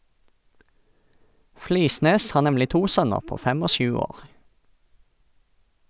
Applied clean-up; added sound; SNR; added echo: none; none; none; none.